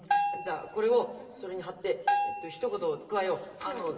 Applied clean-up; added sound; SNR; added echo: none; Bell; 2 dB; reverberation time 1.3 s.